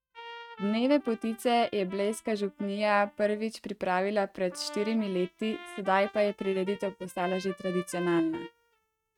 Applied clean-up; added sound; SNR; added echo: neural mask model RNNoise.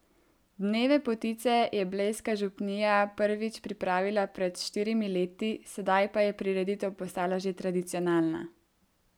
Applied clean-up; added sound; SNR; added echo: none; none; none; none.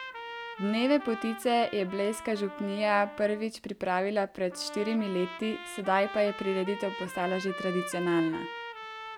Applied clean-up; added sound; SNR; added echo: none; Trumpet; 11 dB; none.